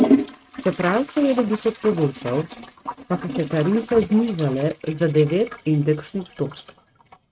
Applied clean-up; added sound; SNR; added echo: neural mask model RNNoise.